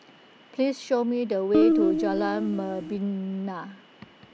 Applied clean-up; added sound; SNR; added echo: none; Guitar; -3 dB; none.